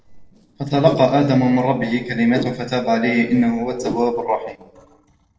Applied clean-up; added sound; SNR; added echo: neural separator model SepFormer DNS4.